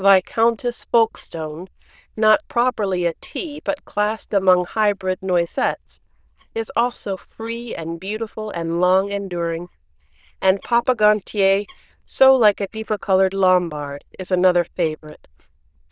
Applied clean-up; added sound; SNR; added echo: neural diffusion model UNIVERSE++.